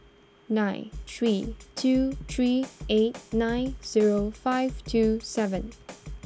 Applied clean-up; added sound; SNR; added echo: none; Drum kit; 14 dB; none.